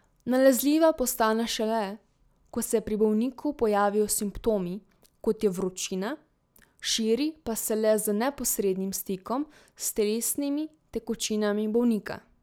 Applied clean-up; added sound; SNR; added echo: none; none; none; none.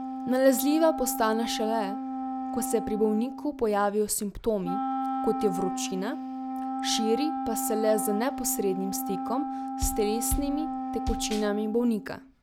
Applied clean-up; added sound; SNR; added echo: none; Bass drum + Wind instrument, woodwind instrument; 4 dB; none.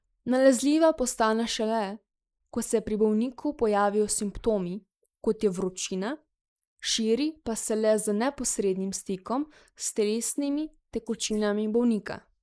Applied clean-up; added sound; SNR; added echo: neural mask model Resemble Enhance denoiser.